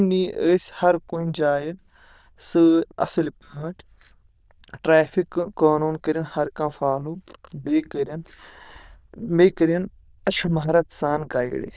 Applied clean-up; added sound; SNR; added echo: neural diffusion model UNIVERSE++.